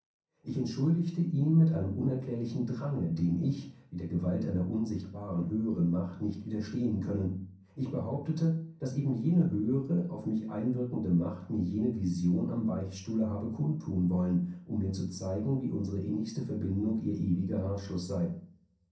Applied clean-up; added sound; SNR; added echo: none; none; none; reverberation time 0.6 s.